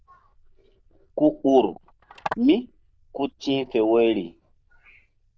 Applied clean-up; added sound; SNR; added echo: neural diffusion model UNIVERSE++.